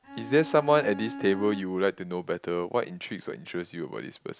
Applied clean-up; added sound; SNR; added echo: none; Bowed string instrument; 12 dB; none.